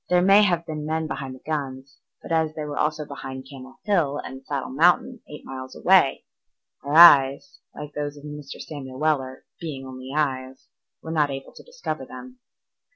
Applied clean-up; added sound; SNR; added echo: none; none; none; none.